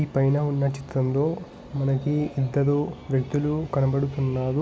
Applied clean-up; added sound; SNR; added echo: none; none; none; none.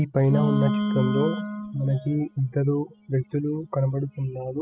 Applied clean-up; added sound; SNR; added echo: classical method spectral subtraction.